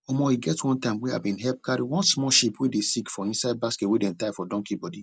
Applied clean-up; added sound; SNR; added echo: none; none; none; none.